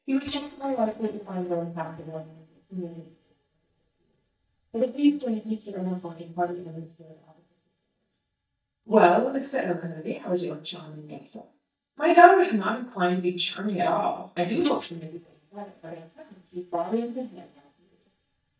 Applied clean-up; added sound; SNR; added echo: neural mask model DeepFilterNet 3.